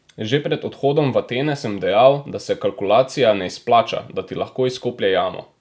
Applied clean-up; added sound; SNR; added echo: none; none; none; none.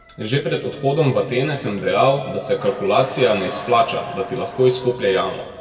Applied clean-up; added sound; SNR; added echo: none; Motor vehicle (road) / Siren; 17 dB; reverberation time 1.6 s.